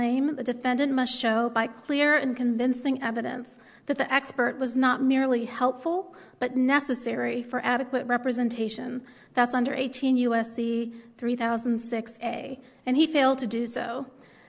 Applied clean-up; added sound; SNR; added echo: none; none; none; none.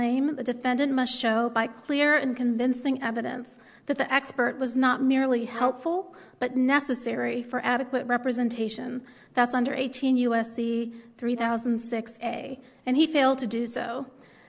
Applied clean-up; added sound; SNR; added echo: none; Brass instrument; 19 dB; none.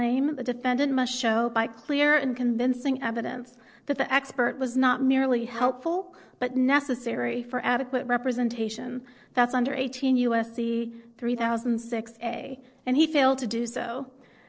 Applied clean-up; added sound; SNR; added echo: neural separator model SepFormer DNS4.